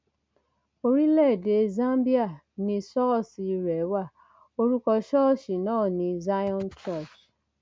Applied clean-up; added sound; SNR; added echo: none; none; none; none.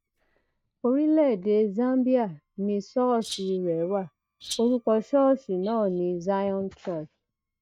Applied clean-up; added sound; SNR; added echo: neural mask model DeepFilterNet 3.